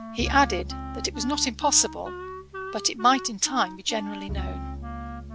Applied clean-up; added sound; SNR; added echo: none; Bowed string instrument + Wind instrument, woodwind instrument; 8 dB; none.